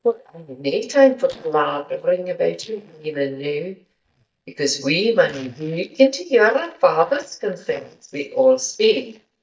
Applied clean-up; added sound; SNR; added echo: neural mask model DeepFilterNet 3.